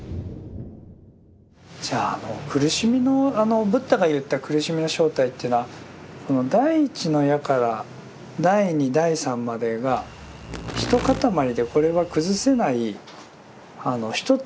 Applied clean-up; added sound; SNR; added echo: none; Insect; 11 dB; none.